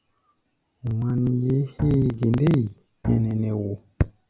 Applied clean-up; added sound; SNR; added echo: none; Bowed string instrument; 12 dB; none.